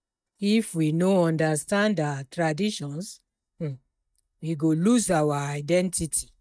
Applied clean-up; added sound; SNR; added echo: neural mask model DeepFilterNet 3.